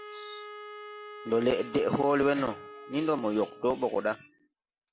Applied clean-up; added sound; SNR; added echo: none; Wind instrument, woodwind instrument; 16 dB; none.